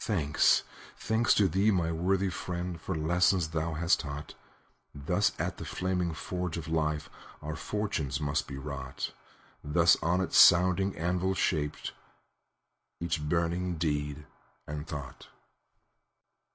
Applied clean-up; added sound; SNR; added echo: none; none; none; none.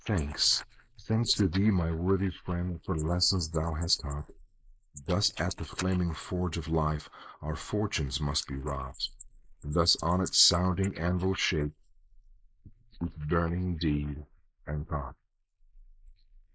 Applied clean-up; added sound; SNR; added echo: neural mask model Resemble Enhance denoiser.